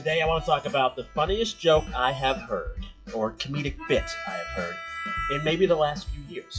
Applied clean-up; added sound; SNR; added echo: classical method WPE with log-MMSE.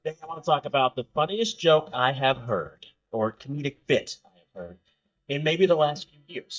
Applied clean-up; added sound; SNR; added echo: neural mask model DeepFilterNet 3.